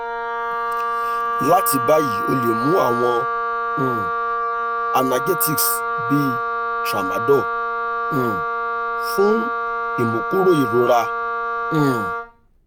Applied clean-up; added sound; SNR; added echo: none; Wind instrument, woodwind instrument; 0 dB; none.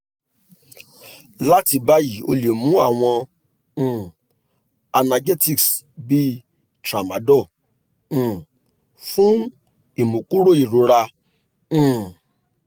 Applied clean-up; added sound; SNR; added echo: none; none; none; none.